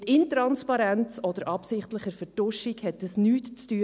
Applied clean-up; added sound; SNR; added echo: none; none; none; none.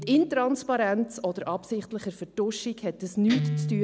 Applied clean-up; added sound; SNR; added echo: none; Guitar; 9 dB; none.